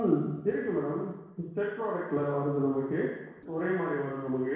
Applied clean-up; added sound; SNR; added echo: neural separator model SepFormer DNS4.